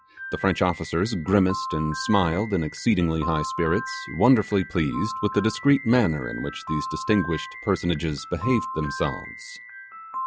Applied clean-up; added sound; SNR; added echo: classical method log-MMSE.